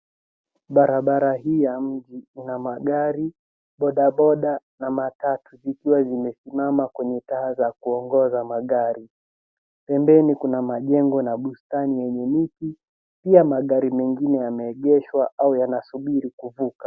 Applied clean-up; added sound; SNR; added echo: none; none; none; none.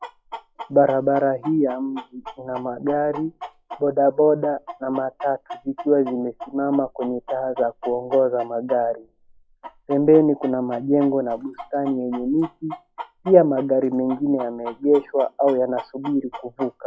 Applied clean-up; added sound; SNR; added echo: classical method log-MMSE.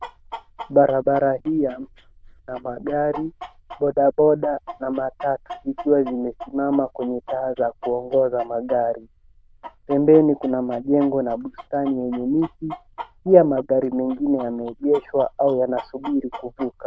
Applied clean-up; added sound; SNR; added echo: neural diffusion model UNIVERSE++.